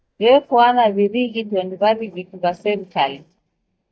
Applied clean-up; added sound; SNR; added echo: neural mask model DeepFilterNet 3.